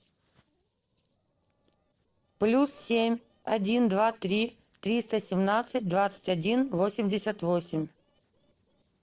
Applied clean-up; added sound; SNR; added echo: neural separator model SepFormer DNS4.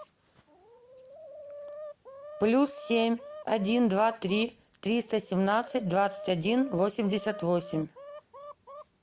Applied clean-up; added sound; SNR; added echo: none; Chicken, rooster; 16 dB; none.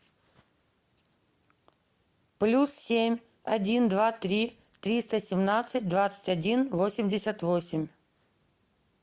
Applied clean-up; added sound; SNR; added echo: none; none; none; none.